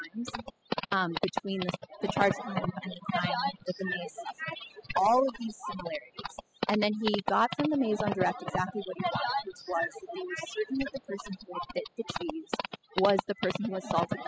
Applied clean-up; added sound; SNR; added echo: classical method spectral subtraction.